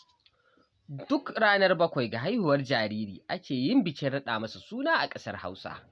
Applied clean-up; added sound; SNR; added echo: none; none; none; none.